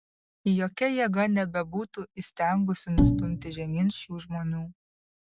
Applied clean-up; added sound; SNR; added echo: none; Bowed string instrument; -2 dB; none.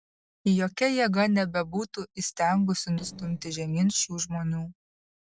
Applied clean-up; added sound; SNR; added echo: neural separator model SepFormer DNS4.